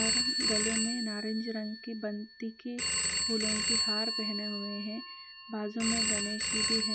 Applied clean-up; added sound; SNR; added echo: none; Telephone; -4 dB; none.